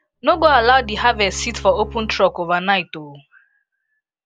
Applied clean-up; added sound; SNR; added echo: none; Bowed string instrument; 15 dB; none.